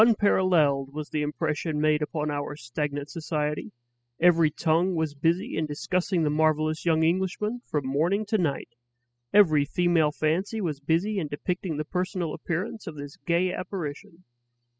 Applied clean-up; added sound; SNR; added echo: classical method spectral subtraction.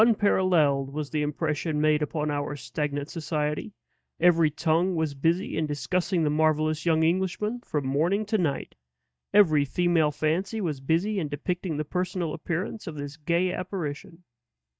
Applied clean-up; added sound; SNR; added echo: neural mask model DeepFilterNet 3.